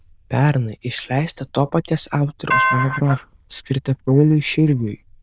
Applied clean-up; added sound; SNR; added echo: neural diffusion model UNIVERSE++.